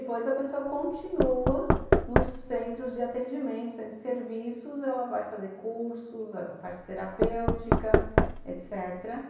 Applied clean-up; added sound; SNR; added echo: none; Knock / Wood; -4 dB; reverberation time 0.9 s.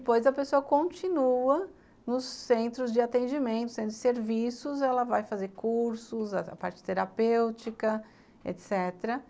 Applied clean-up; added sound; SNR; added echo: none; none; none; none.